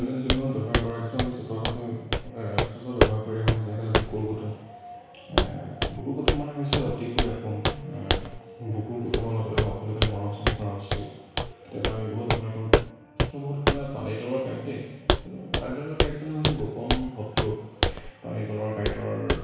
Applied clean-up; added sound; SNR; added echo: none; Walk, footsteps; -2 dB; reverberation time 1.1 s.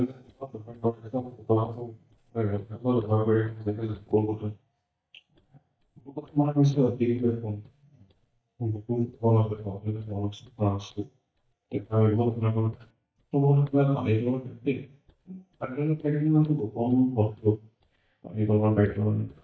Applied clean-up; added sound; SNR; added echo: neural mask model DeepFilterNet 3.